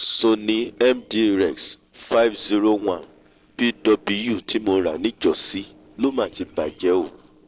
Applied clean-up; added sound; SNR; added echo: neural separator model SepFormer DNS4.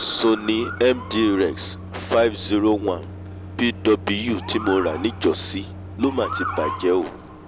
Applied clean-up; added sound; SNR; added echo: none; Motor vehicle (road) / Siren + Microwave oven; 11 dB; none.